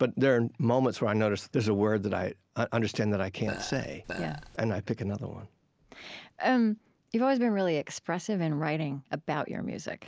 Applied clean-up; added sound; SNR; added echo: none; Burping, eructation; 11 dB; none.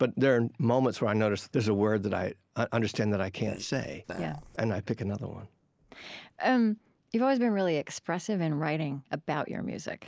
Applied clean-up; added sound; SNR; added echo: neural mask model Resemble Enhance denoiser.